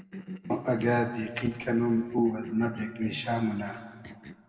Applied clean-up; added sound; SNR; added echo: none; Cough; 17 dB; reverberation time 1.8 s.